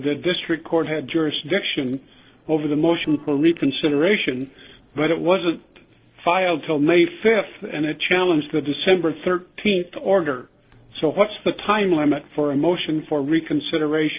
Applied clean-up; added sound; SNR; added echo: neural separator model SepFormer DNS4.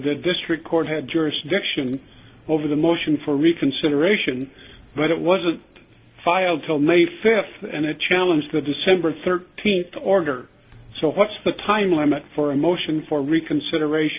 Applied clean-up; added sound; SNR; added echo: none; none; none; none.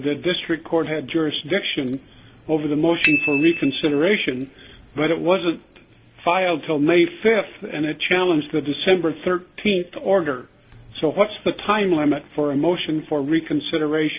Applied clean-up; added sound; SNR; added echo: none; Bicycle bell; 7 dB; none.